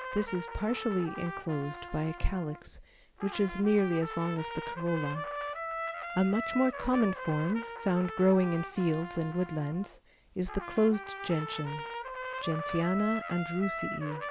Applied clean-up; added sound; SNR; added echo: none; Trumpet; 8 dB; none.